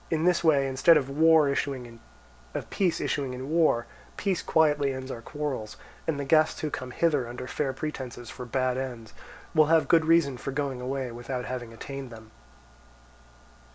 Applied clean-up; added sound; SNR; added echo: none; none; none; none.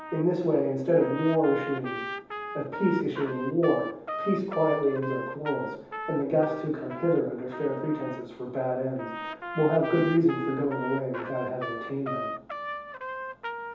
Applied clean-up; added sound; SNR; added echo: none; Trumpet; 9 dB; reverberation time 0.9 s.